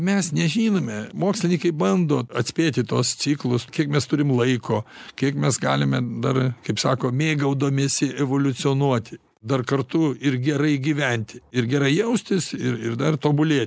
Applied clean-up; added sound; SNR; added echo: none; none; none; none.